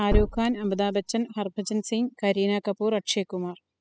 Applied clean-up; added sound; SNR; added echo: classical method spectral subtraction.